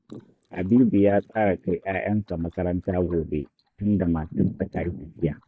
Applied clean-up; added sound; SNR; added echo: neural mask model DeepFilterNet 3.